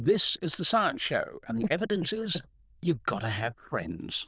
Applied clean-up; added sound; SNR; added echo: neural diffusion model UNIVERSE++.